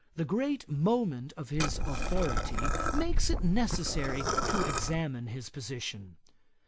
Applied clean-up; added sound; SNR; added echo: none; Liquid; -4 dB; none.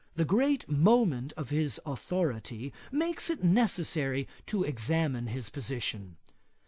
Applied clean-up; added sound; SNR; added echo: none; none; none; none.